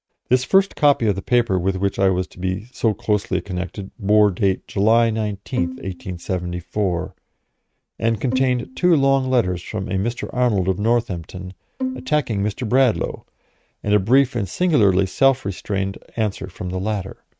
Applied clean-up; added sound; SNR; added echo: neural mask model RNNoise.